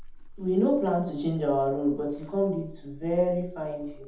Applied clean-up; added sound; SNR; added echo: none; Livestock, farm animals, working animals; 18 dB; reverberation time 0.6 s.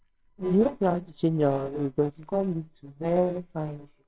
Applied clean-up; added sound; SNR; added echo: neural separator model SepFormer WHAMR!.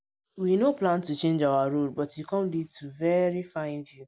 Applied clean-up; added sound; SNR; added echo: none; none; none; none.